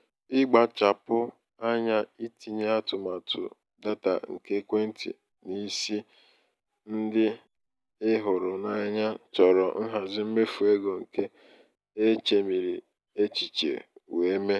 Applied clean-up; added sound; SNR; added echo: none; none; none; none.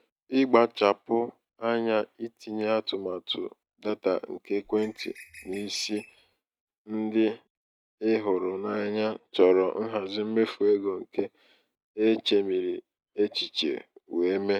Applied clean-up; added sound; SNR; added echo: neural mask model RNNoise.